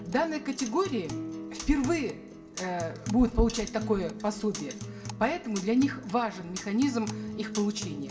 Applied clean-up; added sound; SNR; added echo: none; Acoustic guitar; 10 dB; reverberation time 0.2 s.